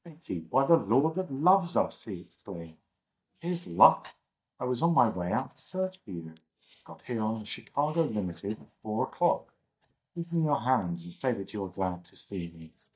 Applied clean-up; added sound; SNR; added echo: neural mask model DeepFilterNet 3.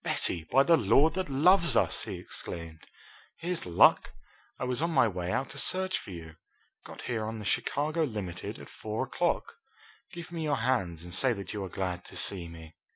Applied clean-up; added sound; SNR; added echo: none; none; none; none.